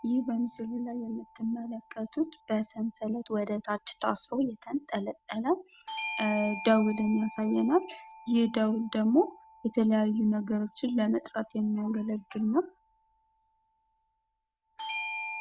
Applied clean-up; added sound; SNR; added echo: none; Bell / Doorbell; 15 dB; none.